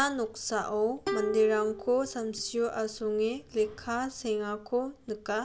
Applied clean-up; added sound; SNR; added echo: none; Plucked string instrument; 10 dB; none.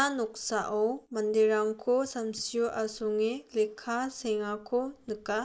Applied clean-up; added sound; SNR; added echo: neural mask model Resemble Enhance denoiser.